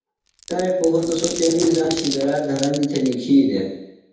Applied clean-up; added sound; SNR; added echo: none; Glass; 12 dB; reverberation time 0.8 s.